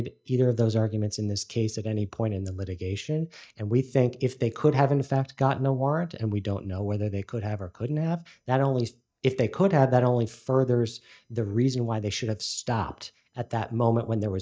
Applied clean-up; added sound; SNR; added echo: neural mask model DeepFilterNet 3.